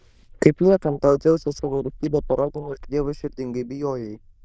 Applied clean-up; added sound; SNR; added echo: neural diffusion model UNIVERSE++.